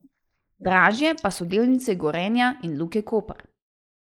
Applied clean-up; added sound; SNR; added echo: neural mask model Resemble Enhance denoiser.